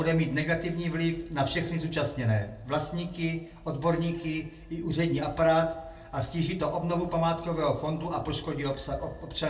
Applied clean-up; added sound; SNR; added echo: none; Bicycle bell; 19 dB; reverberation time 0.3 s.